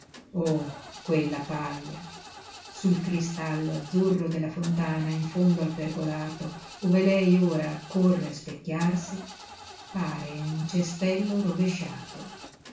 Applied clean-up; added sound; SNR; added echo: none; Engine starting / Car; 17 dB; reverberation time 0.4 s.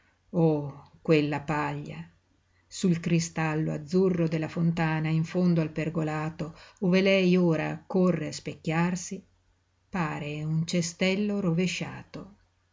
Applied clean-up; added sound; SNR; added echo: none; none; none; none.